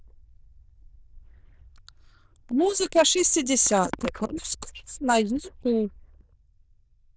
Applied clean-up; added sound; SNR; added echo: neural diffusion model UNIVERSE++.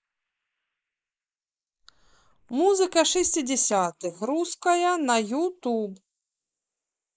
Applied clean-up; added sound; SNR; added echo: neural mask model Resemble Enhance denoiser.